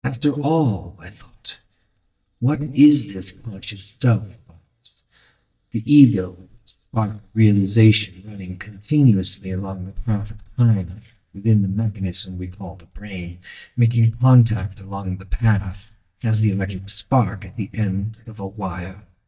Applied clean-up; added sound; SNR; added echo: neural mask model DeepFilterNet 3.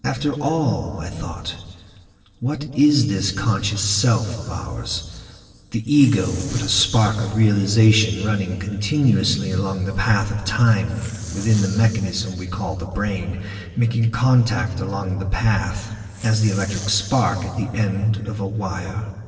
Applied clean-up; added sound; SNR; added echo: neural separator model SepFormer DNS4.